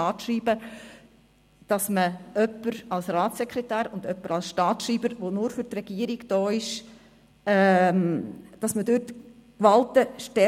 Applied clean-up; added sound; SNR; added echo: none; none; none; none.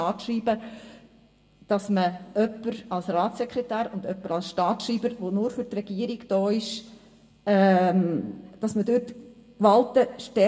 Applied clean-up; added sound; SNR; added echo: none; none; none; reverberation time 0.6 s.